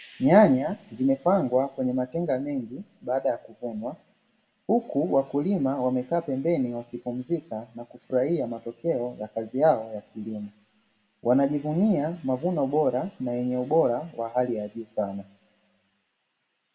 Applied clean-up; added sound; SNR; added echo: none; none; none; reverberation time 0.4 s.